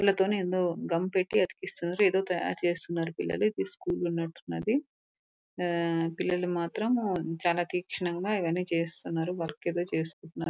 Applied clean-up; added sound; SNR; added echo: none; none; none; none.